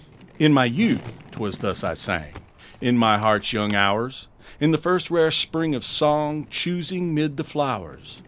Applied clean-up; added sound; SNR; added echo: none; Skateboard; 20 dB; none.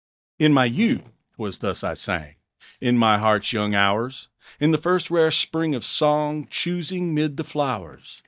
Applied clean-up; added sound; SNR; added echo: neural mask model DeepFilterNet 3.